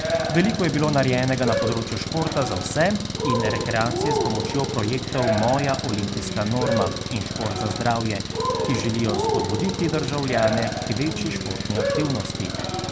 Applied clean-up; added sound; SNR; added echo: none; Cheering + Engine; 1 dB; none.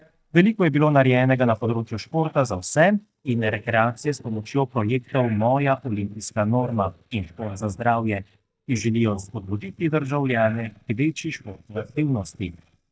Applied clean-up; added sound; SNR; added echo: neural mask model DeepFilterNet 3.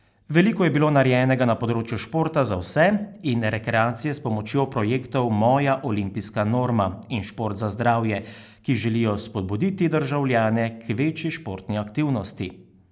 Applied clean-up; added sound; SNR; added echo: none; none; none; none.